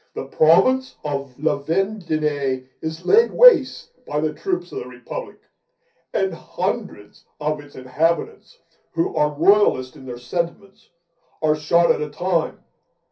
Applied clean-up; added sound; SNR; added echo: none; none; none; reverberation time 0.3 s.